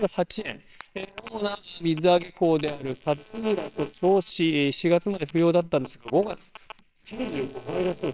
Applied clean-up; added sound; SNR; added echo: neural separator model SepFormer WHAMR!.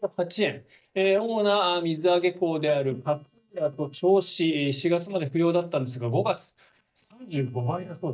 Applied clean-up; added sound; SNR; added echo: neural mask model DeepFilterNet 3.